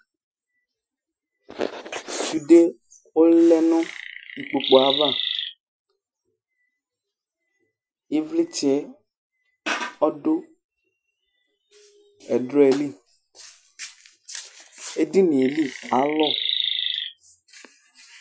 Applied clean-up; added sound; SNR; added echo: classical method Wiener filter.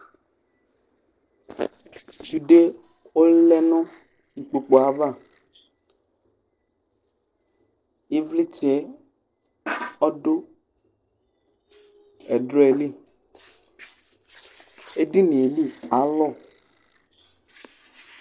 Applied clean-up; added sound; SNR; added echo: neural separator model SepFormer DNS4.